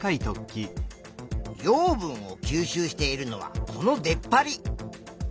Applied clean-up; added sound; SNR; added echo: none; none; none; none.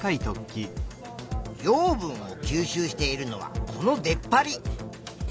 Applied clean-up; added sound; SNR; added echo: none; Burping, eructation; 16 dB; none.